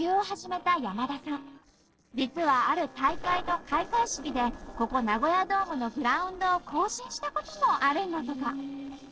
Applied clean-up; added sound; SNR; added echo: neural separator model SepFormer DNS4.